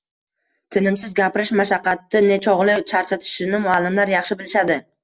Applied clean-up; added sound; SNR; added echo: none; none; none; none.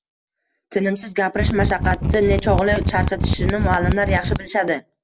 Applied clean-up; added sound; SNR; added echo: none; Mechanisms; -1 dB; none.